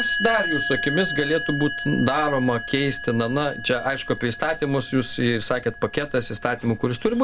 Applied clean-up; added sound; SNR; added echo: none; Chime; 1 dB; none.